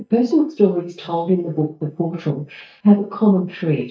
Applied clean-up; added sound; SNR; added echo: neural mask model DeepFilterNet 3.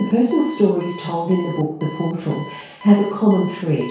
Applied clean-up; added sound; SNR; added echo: none; Alarm; 19 dB; reverberation time 0.6 s.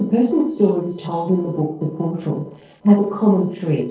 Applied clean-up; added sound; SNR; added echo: neural separator model SepFormer DNS4.